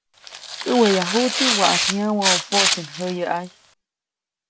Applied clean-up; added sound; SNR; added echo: none; Tearing; 1 dB; none.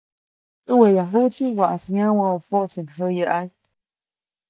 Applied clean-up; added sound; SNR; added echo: neural mask model DeepFilterNet 3.